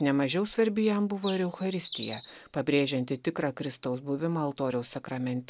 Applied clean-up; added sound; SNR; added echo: none; Bird; 14 dB; none.